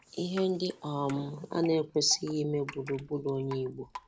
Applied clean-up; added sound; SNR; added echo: none; Drip; 18 dB; none.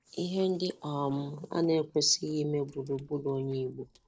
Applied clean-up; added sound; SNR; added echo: neural separator model SepFormer DNS4.